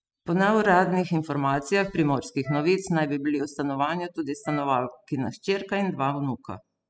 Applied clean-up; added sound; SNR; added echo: classical method spectral subtraction.